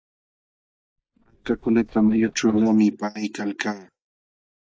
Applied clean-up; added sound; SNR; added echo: neural mask model DeepFilterNet 3.